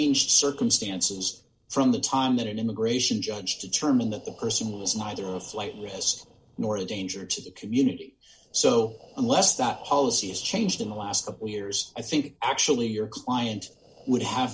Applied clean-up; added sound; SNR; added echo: neural separator model SepFormer DNS4.